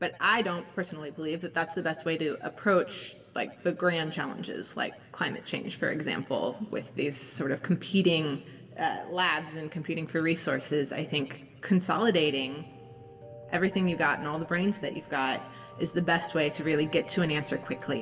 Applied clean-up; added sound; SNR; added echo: none; none; none; reverberation time 1.6 s.